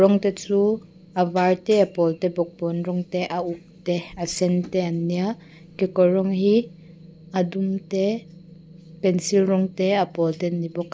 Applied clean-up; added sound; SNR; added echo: none; none; none; none.